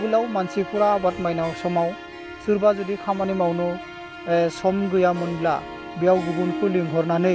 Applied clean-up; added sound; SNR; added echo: none; Bowed string instrument + Harp; 11 dB; none.